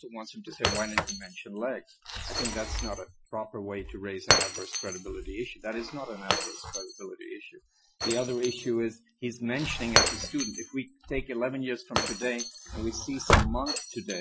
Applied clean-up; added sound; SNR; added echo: classical method Wiener filter.